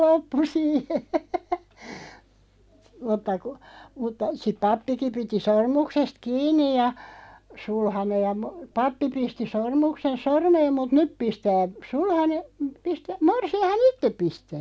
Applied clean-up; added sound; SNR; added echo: none; none; none; none.